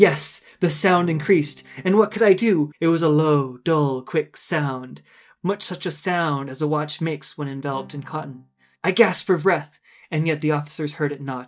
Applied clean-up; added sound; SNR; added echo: neural mask model DeepFilterNet 3.